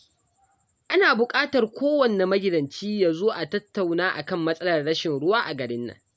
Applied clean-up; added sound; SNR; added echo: none; none; none; none.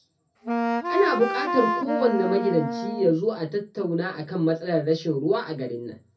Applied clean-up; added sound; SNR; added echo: none; Wind instrument, woodwind instrument; 2 dB; reverberation time 0.3 s.